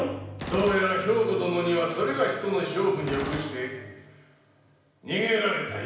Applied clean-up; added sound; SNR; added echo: none; Gunshot, gunfire; 15 dB; reverberation time 0.9 s.